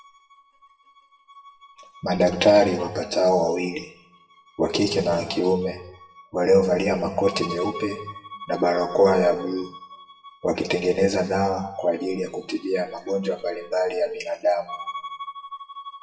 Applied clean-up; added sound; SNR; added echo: classical method WPE with log-MMSE.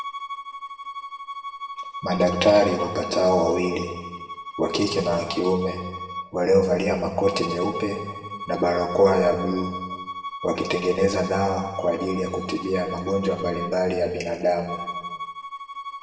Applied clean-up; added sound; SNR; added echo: none; Bowed string instrument; 11 dB; reverberation time 1.2 s.